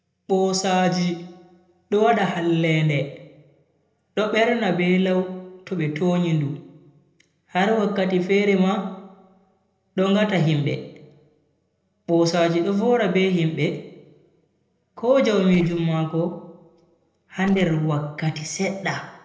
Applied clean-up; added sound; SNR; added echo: neural separator model SepFormer DNS4.